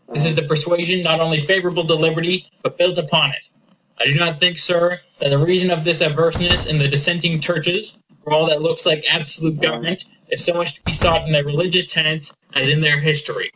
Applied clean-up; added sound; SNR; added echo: none; Slam + Brass instrument; 13 dB; none.